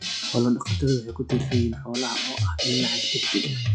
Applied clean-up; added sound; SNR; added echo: classical method log-MMSE.